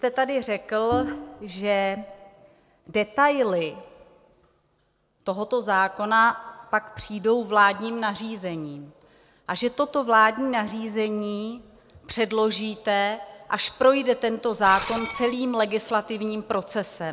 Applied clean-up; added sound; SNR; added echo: none; Screech + Bowed string instrument; 10 dB; none.